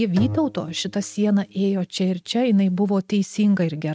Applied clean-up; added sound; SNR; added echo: neural mask model RNNoise.